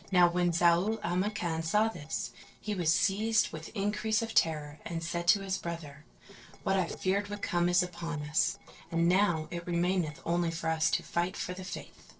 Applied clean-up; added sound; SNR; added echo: neural separator model SepFormer DNS4.